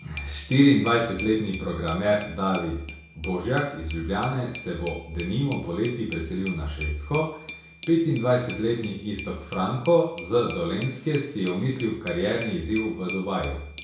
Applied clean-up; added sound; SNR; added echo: none; Glass; 14 dB; reverberation time 0.5 s.